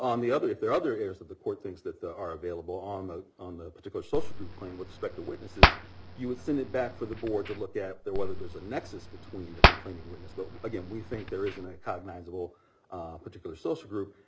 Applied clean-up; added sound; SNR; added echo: none; Hands; -5 dB; none.